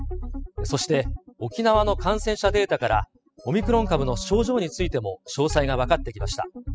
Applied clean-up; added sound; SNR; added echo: classical method spectral subtraction.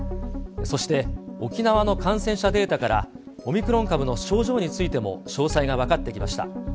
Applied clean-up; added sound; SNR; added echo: none; Wind instrument, woodwind instrument; 15 dB; none.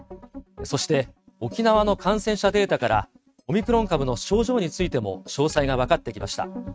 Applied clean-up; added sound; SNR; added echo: neural mask model RNNoise.